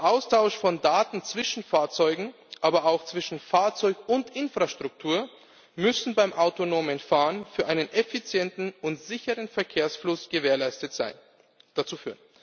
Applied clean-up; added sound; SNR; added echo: none; none; none; none.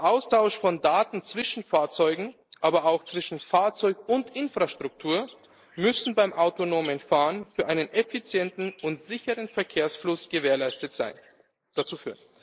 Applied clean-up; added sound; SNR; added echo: neural mask model Resemble Enhance denoiser.